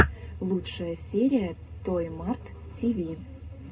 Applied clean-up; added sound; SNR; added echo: none; none; none; reverberation time 0.2 s.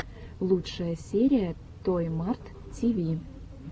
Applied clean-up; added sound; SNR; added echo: none; none; none; none.